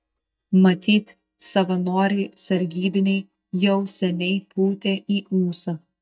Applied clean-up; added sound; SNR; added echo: neural mask model DeepFilterNet 3.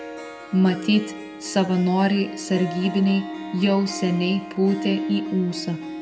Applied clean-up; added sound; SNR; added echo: none; Harp; 10 dB; reverberation time 0.6 s.